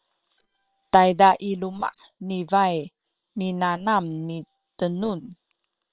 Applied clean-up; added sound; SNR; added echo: neural separator model SepFormer WHAM!.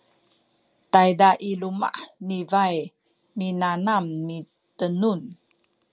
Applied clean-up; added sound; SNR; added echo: none; none; none; none.